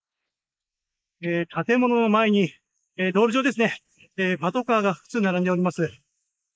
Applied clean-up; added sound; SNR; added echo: neural mask model Resemble Enhance denoiser.